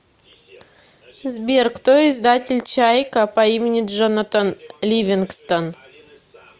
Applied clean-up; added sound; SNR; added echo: none; none; none; none.